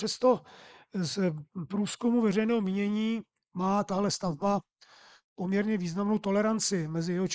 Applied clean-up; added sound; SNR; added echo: neural mask model Resemble Enhance denoiser.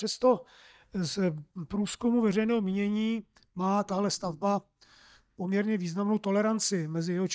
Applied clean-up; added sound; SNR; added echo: neural mask model DeepFilterNet 3.